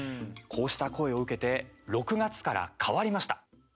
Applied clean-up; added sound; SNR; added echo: none; none; none; none.